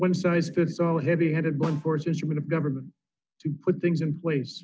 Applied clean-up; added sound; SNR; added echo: none; Snare drum; 18 dB; none.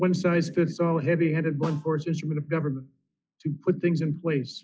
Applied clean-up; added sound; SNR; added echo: classical method log-MMSE.